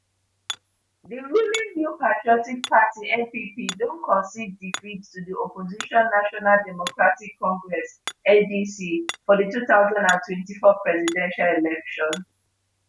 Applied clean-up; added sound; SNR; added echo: none; Hammer; 17 dB; none.